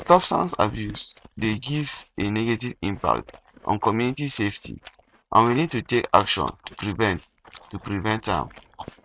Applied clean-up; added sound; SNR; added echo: neural mask model RNNoise.